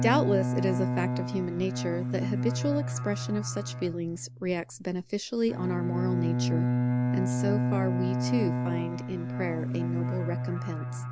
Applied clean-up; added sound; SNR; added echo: none; Bowed string instrument; -2 dB; none.